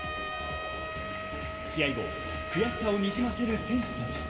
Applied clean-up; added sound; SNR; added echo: none; Trumpet; 6 dB; reverberation time 2.0 s.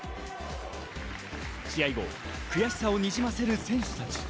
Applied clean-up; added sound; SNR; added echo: none; none; none; none.